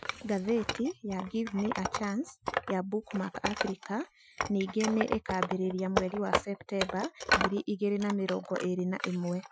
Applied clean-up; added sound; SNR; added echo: classical method Wiener filter.